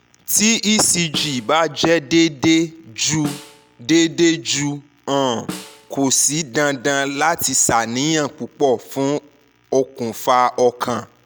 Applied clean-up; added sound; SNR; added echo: none; Snare drum; 18 dB; none.